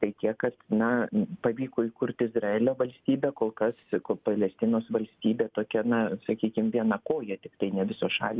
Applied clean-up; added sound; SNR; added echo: none; none; none; none.